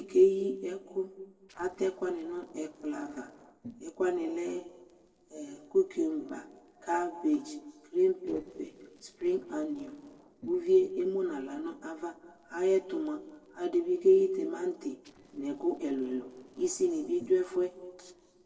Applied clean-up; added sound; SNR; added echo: neural separator model SepFormer DNS4.